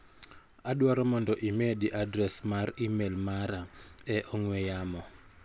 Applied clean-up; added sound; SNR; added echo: none; none; none; none.